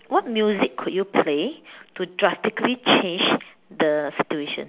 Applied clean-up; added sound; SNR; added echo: none; none; none; none.